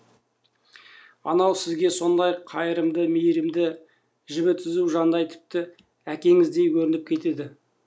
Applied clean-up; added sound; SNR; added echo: none; none; none; none.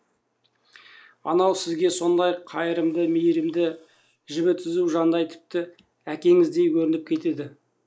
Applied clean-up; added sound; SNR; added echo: neural mask model Resemble Enhance denoiser.